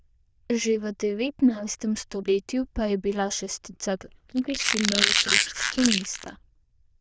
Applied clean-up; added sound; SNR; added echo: neural diffusion model UNIVERSE++.